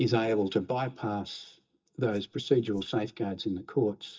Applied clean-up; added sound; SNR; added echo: neural mask model DeepFilterNet 3.